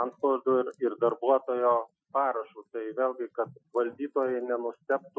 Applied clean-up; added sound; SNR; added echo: classical method Wiener filter.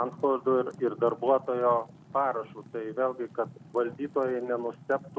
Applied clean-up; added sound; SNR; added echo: none; Fire; 19 dB; none.